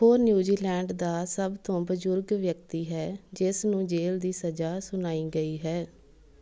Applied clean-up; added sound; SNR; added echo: none; none; none; none.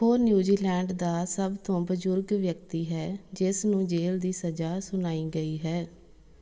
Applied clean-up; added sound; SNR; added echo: none; none; none; reverberation time 0.3 s.